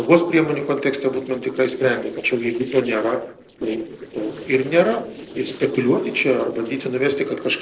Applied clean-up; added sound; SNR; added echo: neural separator model SepFormer DNS4.